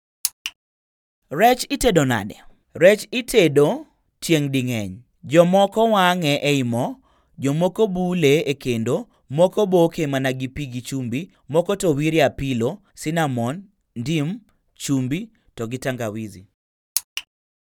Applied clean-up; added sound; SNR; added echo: none; none; none; none.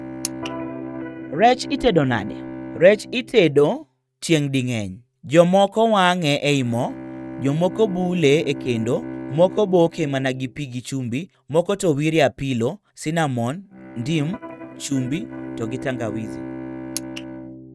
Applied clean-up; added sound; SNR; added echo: neural mask model RNNoise.